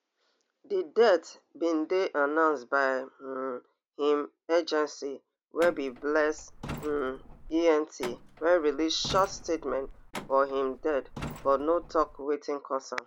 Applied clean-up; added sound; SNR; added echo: none; Truck; 14 dB; none.